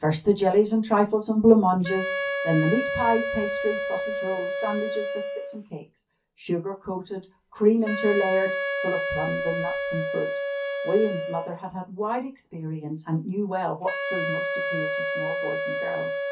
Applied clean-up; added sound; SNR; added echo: none; Wind instrument, woodwind instrument; 4 dB; reverberation time 0.3 s.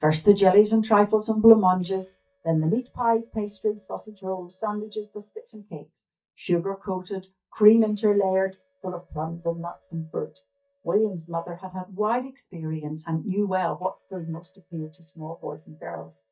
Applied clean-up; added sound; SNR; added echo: neural mask model DeepFilterNet 3.